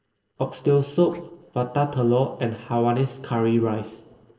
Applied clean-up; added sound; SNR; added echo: neural separator model SepFormer DNS4.